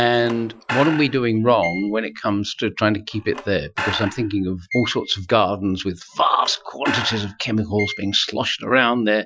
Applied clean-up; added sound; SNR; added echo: classical method Wiener filter.